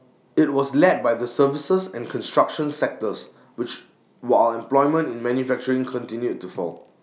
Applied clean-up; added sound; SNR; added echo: none; none; none; none.